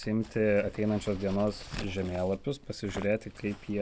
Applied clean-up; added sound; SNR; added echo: none; none; none; none.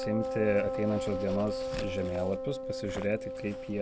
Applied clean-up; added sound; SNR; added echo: none; Wind instrument, woodwind instrument; 3 dB; none.